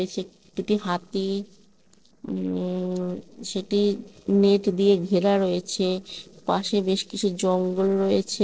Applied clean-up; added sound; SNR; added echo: neural separator model SepFormer DNS4.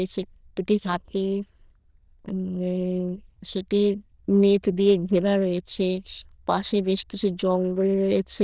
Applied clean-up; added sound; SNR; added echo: neural diffusion model UNIVERSE++.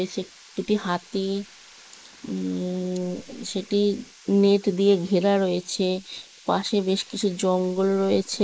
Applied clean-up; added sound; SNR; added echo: neural mask model Resemble Enhance denoiser.